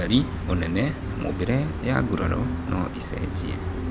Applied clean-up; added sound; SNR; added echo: none; Gull, seagull; 3 dB; none.